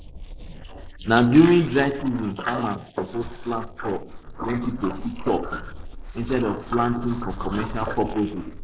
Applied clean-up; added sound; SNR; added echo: neural mask model Resemble Enhance denoiser.